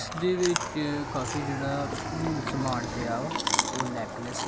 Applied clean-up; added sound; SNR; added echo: none; Chewing, mastication + Aircraft; 1 dB; none.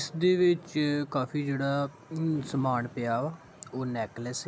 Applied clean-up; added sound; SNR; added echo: none; none; none; none.